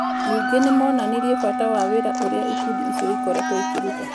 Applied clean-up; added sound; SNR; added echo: none; Wind instrument, woodwind instrument + Livestock, farm animals, working animals; 0 dB; none.